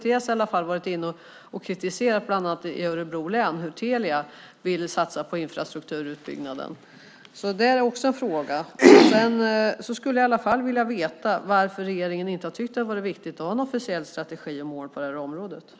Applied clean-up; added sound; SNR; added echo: none; none; none; none.